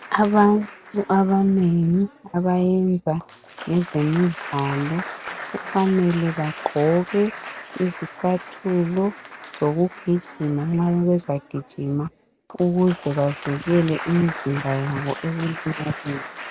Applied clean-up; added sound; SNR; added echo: none; Applause; 15 dB; none.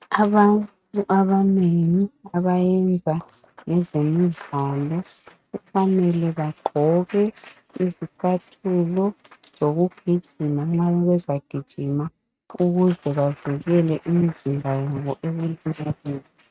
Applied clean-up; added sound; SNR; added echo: neural mask model RNNoise.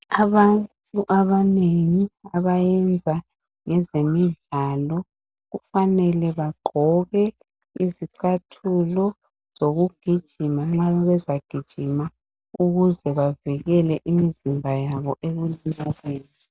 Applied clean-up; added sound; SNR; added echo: none; none; none; none.